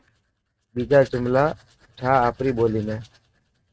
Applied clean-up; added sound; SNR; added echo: neural mask model RNNoise.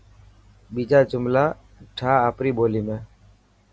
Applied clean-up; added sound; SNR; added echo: none; none; none; none.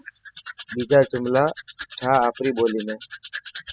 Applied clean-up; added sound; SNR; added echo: classical method spectral subtraction.